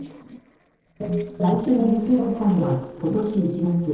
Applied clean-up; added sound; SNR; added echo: neural separator model SepFormer DNS4.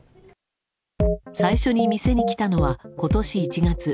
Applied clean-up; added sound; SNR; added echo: none; none; none; none.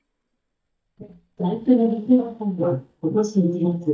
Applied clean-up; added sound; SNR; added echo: neural mask model DeepFilterNet 3.